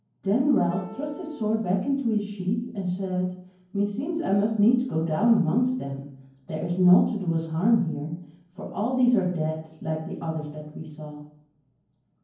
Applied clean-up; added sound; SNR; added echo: none; Wind instrument, woodwind instrument; 19 dB; reverberation time 0.9 s.